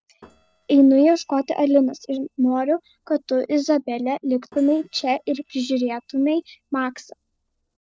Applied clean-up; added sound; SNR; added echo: neural separator model SepFormer DNS4.